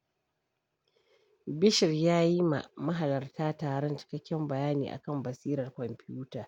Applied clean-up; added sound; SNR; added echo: none; none; none; none.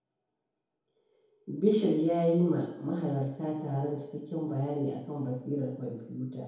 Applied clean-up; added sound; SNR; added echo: none; none; none; reverberation time 1.9 s.